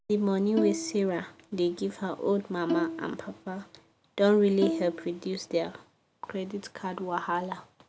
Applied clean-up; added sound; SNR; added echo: none; Bowed string instrument; 6 dB; none.